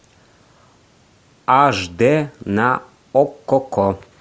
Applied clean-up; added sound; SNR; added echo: none; none; none; none.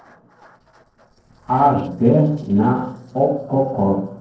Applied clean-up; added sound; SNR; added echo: neural separator model SepFormer DNS4.